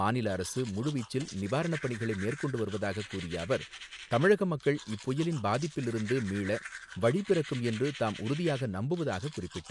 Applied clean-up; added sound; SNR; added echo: none; Domestic sounds, home sounds; 15 dB; none.